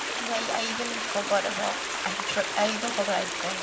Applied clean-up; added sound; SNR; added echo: none; Stream; 1 dB; reverberation time 0.7 s.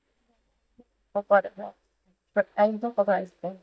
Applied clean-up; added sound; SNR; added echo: neural mask model DeepFilterNet 3.